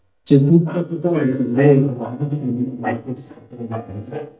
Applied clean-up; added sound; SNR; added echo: neural mask model DeepFilterNet 3.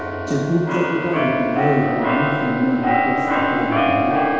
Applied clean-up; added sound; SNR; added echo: none; Keyboard (musical); -3 dB; reverberation time 1.1 s.